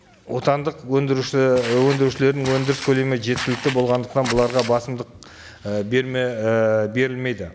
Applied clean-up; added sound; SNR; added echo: none; Walk, footsteps; 12 dB; none.